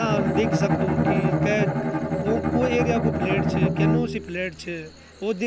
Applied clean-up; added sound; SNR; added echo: none; Bowed string instrument; -4 dB; none.